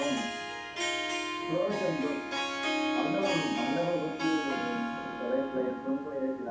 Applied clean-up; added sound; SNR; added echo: none; Harp; 1 dB; reverberation time 0.6 s.